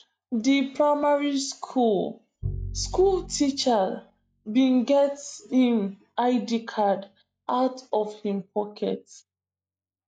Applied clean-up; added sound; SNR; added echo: classical method log-MMSE.